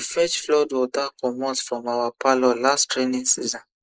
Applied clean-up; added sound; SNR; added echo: neural mask model Resemble Enhance denoiser.